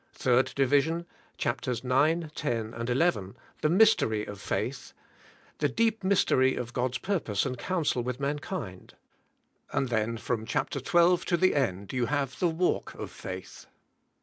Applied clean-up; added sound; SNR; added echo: none; none; none; none.